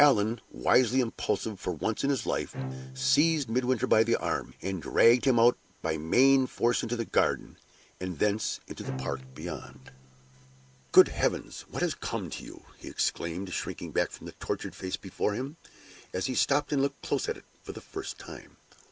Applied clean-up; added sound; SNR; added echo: none; Bowed string instrument; 14 dB; none.